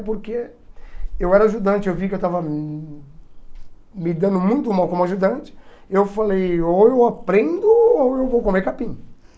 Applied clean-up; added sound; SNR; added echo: none; Meow / Purr; 14 dB; none.